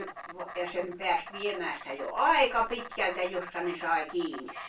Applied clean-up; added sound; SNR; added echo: none; Insect; 13 dB; reverberation time 0.2 s.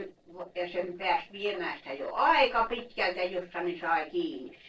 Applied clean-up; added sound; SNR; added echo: neural separator model SepFormer DNS4.